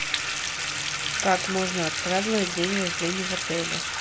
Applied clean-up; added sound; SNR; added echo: none; Bathtub (filling or washing) / Water tap, faucet; 0 dB; none.